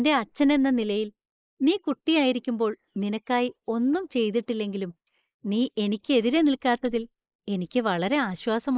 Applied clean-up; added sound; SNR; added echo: neural mask model Resemble Enhance denoiser.